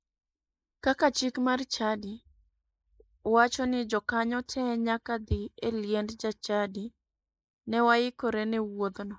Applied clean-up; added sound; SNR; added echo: neural mask model Resemble Enhance denoiser.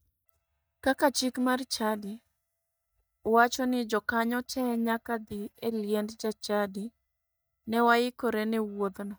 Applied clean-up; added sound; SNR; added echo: neural mask model DeepFilterNet 3.